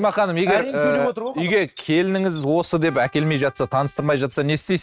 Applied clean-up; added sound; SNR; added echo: neural mask model RNNoise.